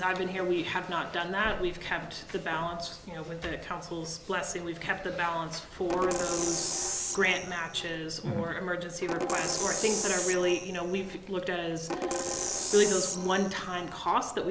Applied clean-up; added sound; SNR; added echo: none; Percussion; 3 dB; none.